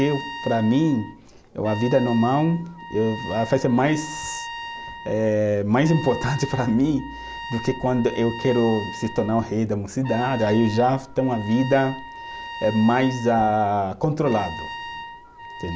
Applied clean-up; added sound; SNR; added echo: none; Trumpet; 13 dB; none.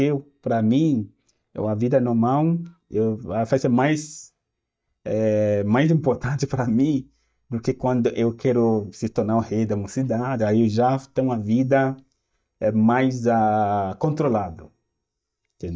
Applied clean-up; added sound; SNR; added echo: neural mask model DeepFilterNet 3.